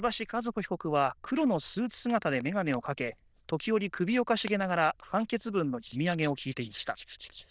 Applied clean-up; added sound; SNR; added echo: neural diffusion model UNIVERSE++.